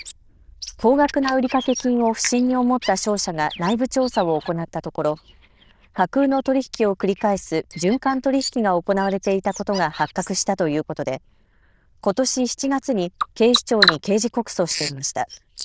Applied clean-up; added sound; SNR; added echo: neural diffusion model UNIVERSE++.